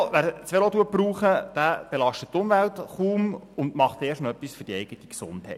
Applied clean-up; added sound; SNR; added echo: none; none; none; none.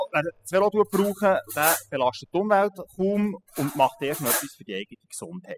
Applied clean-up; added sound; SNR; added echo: classical method spectral subtraction.